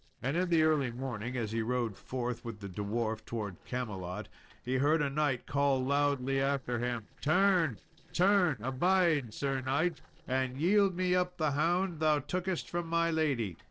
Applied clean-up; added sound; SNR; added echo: neural separator model SepFormer DNS4.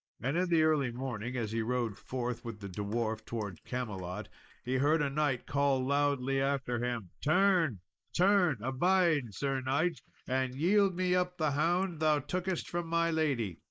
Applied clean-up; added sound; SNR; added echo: neural mask model Resemble Enhance denoiser.